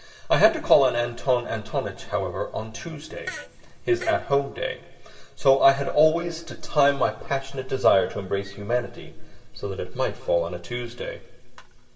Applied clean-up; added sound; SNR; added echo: none; Fart; 15 dB; reverberation time 2.5 s.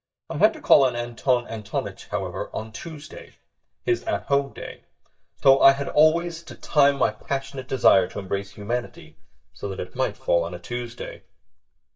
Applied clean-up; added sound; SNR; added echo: neural mask model DeepFilterNet 3.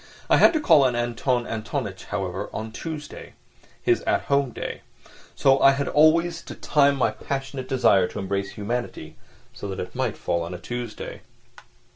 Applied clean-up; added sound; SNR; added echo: none; none; none; none.